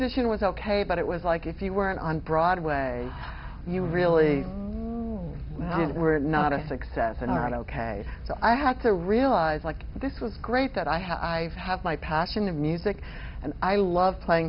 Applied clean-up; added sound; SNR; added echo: none; none; none; none.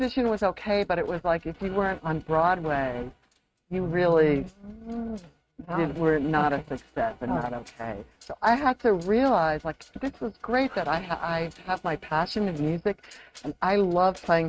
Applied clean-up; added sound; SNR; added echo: neural mask model RNNoise.